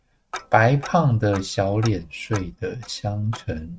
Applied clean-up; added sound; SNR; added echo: neural mask model RNNoise.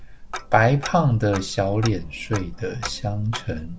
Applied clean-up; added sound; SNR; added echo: none; Tick-tock; 12 dB; none.